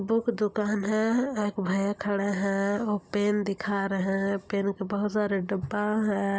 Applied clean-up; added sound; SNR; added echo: none; none; none; none.